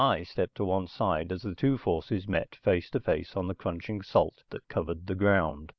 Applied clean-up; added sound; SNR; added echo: none; none; none; none.